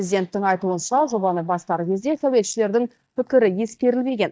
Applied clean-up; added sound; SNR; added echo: neural mask model DeepFilterNet 3.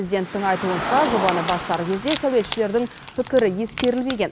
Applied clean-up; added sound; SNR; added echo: none; Car + Wood; 6 dB; none.